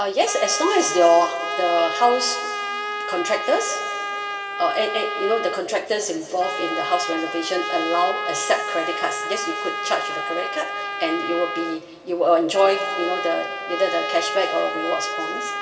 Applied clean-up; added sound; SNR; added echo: none; Trumpet; 5 dB; reverberation time 2.3 s.